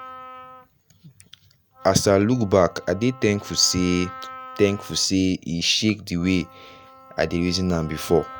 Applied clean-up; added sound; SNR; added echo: none; Wind instrument, woodwind instrument; 19 dB; none.